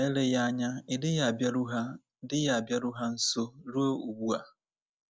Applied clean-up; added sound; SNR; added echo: none; none; none; none.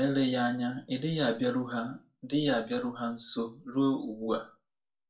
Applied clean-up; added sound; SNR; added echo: none; none; none; reverberation time 0.3 s.